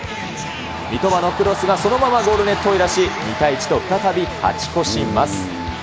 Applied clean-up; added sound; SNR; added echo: none; Glass; 15 dB; none.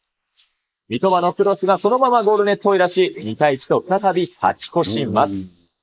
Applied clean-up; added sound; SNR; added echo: neural mask model Resemble Enhance denoiser.